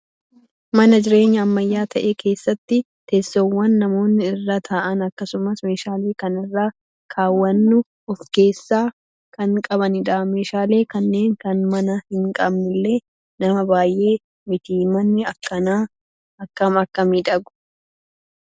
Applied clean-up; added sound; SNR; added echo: none; none; none; none.